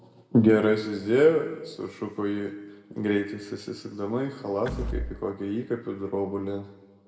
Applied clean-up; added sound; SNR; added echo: none; Door / Wood; 9 dB; reverberation time 1.2 s.